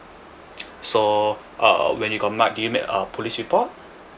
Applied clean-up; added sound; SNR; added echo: none; none; none; none.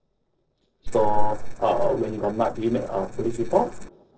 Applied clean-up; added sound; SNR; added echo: neural separator model SepFormer DNS4.